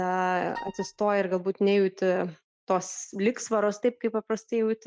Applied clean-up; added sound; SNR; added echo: neural mask model RNNoise.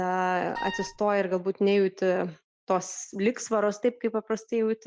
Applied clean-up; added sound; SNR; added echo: none; Wind instrument, woodwind instrument; 10 dB; none.